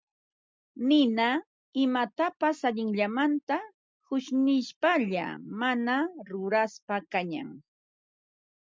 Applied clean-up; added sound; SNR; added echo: none; none; none; none.